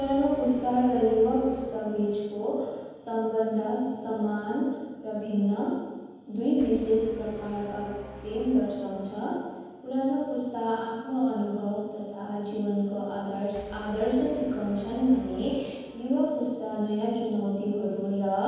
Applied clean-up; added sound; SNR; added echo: none; Brass instrument; 20 dB; reverberation time 1.2 s.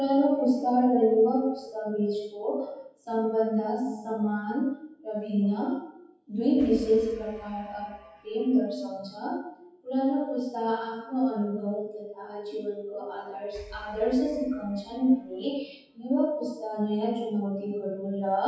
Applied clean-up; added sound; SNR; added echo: classical method WPE with log-MMSE.